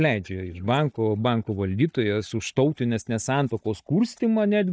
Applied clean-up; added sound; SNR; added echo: neural mask model DeepFilterNet 3.